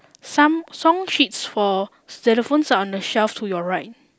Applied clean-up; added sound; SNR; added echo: none; none; none; none.